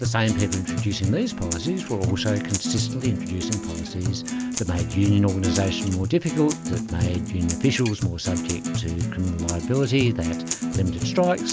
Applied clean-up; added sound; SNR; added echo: none; Acoustic guitar; 3 dB; none.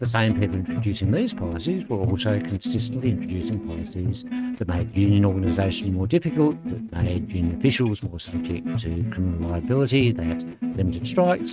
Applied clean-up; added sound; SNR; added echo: neural mask model RNNoise.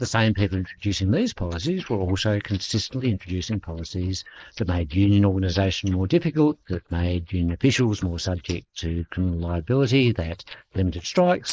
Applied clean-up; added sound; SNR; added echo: neural mask model Resemble Enhance denoiser.